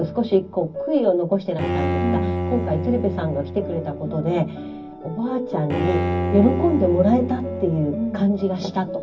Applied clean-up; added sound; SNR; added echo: none; Bowed string instrument; 6 dB; reverberation time 0.4 s.